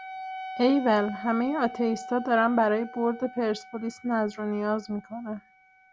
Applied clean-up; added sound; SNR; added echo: none; Wind instrument, woodwind instrument; 15 dB; none.